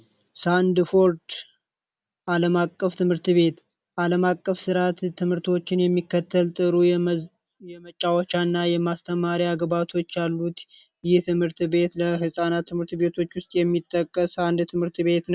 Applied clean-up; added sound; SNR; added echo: none; none; none; none.